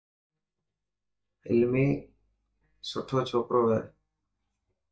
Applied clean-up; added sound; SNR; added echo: neural mask model DeepFilterNet 3.